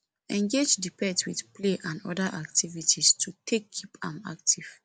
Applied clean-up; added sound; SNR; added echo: none; none; none; none.